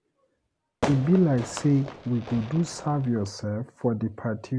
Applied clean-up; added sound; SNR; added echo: none; Fireworks; 10 dB; none.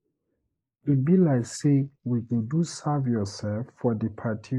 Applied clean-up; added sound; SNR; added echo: neural mask model Resemble Enhance denoiser.